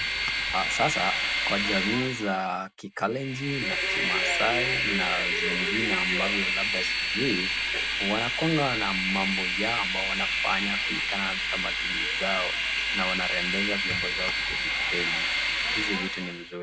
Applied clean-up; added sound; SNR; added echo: none; Train; -4 dB; none.